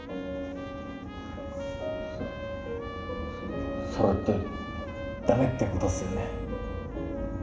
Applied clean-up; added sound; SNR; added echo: none; Trumpet; 15 dB; reverberation time 0.7 s.